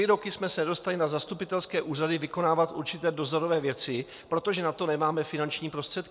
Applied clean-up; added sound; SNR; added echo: none; none; none; none.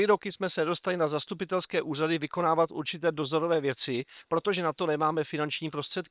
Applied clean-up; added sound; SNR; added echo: neural separator model SepFormer WHAM!.